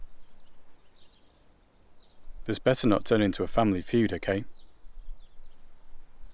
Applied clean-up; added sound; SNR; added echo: none; Ocean; 8 dB; none.